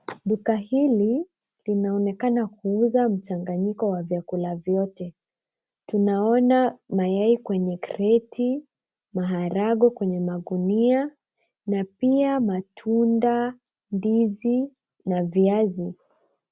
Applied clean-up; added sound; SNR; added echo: none; none; none; none.